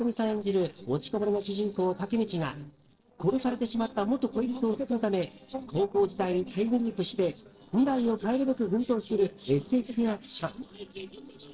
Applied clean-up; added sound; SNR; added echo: neural separator model SepFormer DNS4.